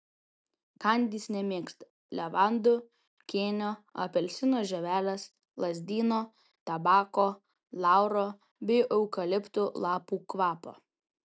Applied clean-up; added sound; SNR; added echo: none; none; none; none.